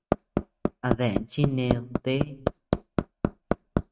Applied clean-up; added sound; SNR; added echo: neural mask model RNNoise.